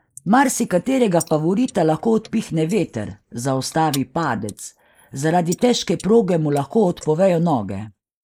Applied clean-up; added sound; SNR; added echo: neural mask model Resemble Enhance denoiser.